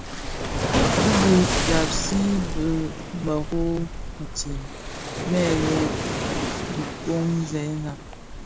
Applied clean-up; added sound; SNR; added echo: none; Waves, surf; 0 dB; none.